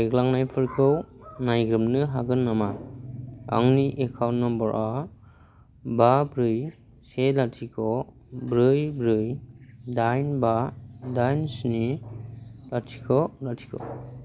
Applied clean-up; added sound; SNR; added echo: none; none; none; none.